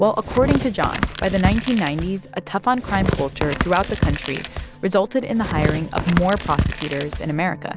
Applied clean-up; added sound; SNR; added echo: none; Tearing; 3 dB; none.